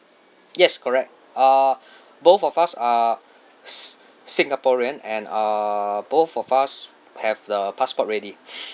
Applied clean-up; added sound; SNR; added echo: none; none; none; none.